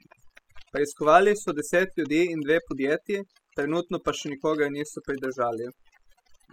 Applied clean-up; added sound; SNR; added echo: classical method spectral subtraction.